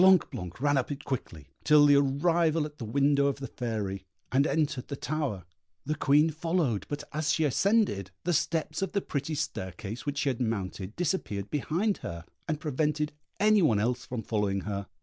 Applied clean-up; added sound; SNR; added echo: none; none; none; none.